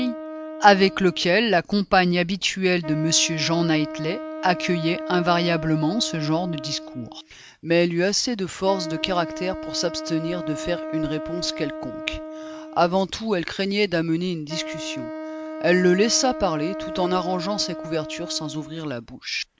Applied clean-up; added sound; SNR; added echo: none; Wind instrument, woodwind instrument; 11 dB; none.